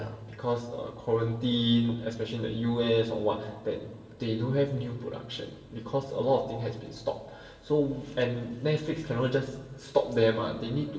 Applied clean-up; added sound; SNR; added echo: none; none; none; reverberation time 2.7 s.